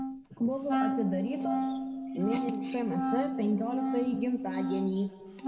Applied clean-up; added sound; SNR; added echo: none; Wind instrument, woodwind instrument; 0 dB; reverberation time 1.3 s.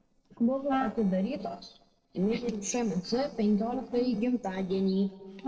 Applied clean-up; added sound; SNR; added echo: neural separator model SepFormer DNS4.